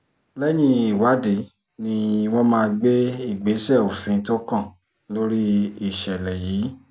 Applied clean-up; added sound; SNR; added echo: none; none; none; none.